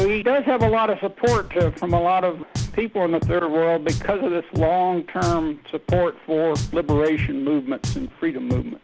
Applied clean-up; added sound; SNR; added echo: none; Drum; 7 dB; none.